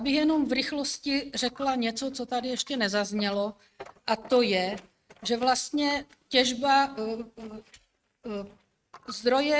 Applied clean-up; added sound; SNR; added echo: neural mask model RNNoise.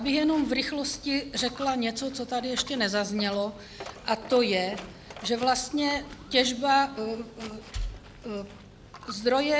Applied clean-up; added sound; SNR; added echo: none; Walk, footsteps + Coin (dropping); 18 dB; none.